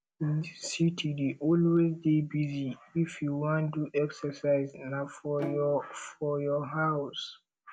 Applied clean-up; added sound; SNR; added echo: none; Bowed string instrument; 14 dB; none.